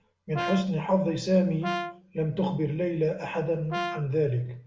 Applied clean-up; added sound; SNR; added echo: none; Brass instrument; 8 dB; reverberation time 0.6 s.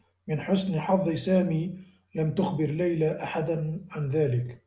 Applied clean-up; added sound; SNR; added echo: none; none; none; none.